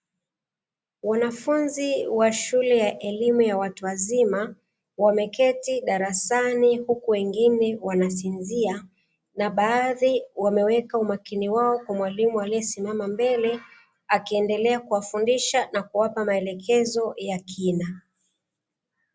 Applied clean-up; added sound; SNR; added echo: none; none; none; none.